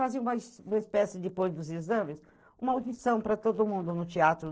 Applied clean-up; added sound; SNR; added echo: neural separator model SepFormer DNS4.